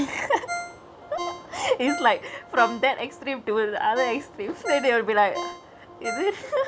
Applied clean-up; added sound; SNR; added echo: none; Ringtone; 11 dB; none.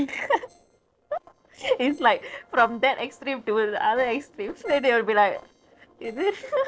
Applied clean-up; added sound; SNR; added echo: neural separator model SepFormer DNS4.